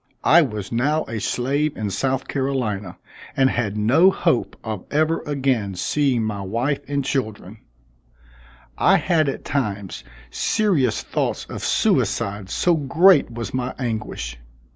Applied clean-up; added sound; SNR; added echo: none; none; none; none.